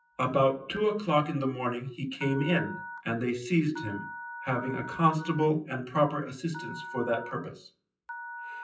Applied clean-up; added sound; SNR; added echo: classical method WPE with log-MMSE.